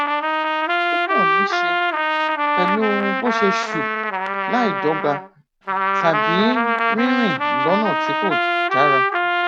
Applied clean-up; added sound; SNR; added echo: none; Trumpet; -4 dB; none.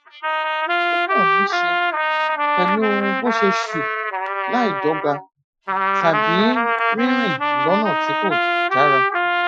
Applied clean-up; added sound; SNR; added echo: classical method Wiener filter.